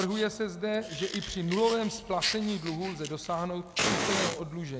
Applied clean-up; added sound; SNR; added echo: none; Fire; 4 dB; none.